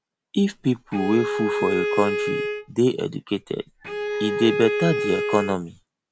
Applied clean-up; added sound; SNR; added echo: none; Bowed string instrument; 2 dB; none.